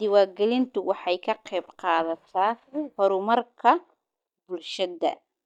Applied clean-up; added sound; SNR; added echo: neural mask model DeepFilterNet 3.